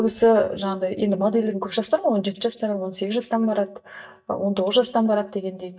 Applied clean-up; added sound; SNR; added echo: neural mask model DeepFilterNet 3.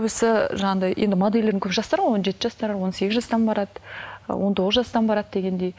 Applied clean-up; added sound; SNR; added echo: none; none; none; none.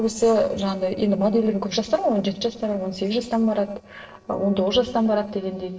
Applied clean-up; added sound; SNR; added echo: neural separator model SepFormer DNS4.